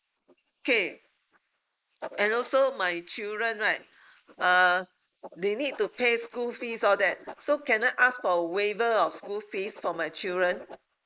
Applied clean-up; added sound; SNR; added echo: neural mask model Resemble Enhance denoiser.